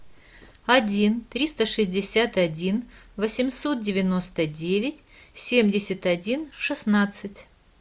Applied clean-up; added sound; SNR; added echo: none; none; none; none.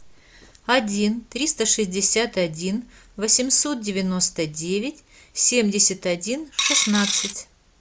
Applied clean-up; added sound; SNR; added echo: none; Coin (dropping); 1 dB; none.